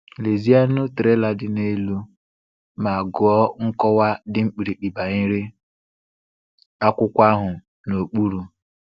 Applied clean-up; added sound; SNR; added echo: none; none; none; none.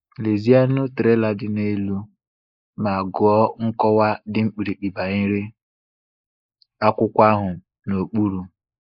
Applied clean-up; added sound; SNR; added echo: neural mask model Resemble Enhance denoiser.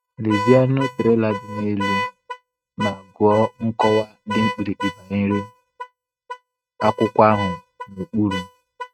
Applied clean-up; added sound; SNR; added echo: neural mask model RNNoise.